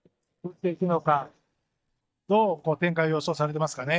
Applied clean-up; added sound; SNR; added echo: neural mask model DeepFilterNet 3.